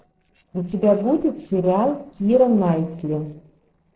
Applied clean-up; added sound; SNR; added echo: neural separator model SepFormer DNS4.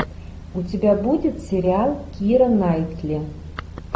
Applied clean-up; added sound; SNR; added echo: none; none; none; none.